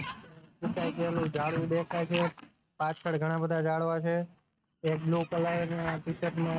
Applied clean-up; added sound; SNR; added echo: neural mask model RNNoise.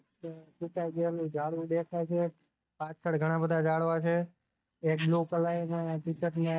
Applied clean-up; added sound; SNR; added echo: neural mask model DeepFilterNet 3.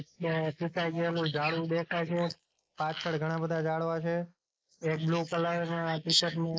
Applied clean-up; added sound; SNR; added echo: neural mask model Resemble Enhance denoiser.